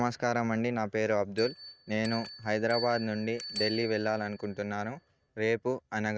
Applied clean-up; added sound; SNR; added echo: neural mask model RNNoise.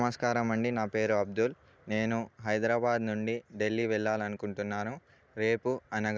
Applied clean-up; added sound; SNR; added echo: none; none; none; none.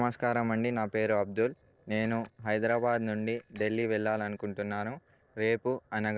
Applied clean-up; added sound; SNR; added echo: neural separator model SepFormer DNS4.